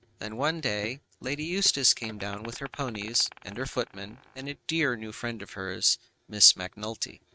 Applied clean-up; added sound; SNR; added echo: neural mask model RNNoise.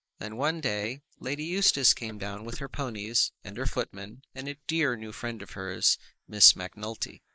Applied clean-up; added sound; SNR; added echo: neural mask model Resemble Enhance denoiser.